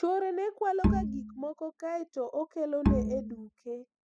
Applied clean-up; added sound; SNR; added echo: classical method spectral subtraction.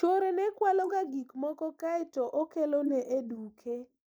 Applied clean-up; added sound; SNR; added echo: neural mask model Resemble Enhance denoiser.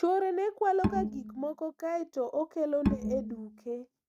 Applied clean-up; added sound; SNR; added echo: neural mask model RNNoise.